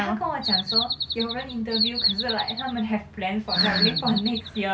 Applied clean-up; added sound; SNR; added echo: none; Bird vocalization, bird call, bird song; 0 dB; none.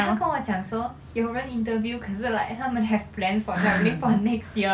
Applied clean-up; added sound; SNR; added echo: none; none; none; none.